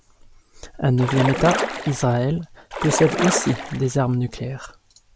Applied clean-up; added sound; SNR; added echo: none; Splash, splatter; 4 dB; none.